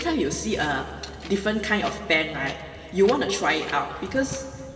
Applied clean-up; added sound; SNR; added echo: none; Wind; 17 dB; reverberation time 2.9 s.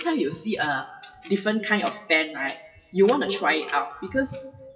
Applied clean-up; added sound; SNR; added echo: classical method WPE with log-MMSE.